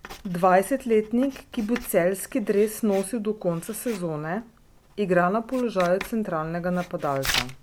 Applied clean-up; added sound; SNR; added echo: none; Writing; 14 dB; none.